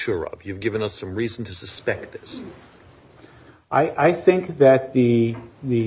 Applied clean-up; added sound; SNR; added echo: none; none; none; none.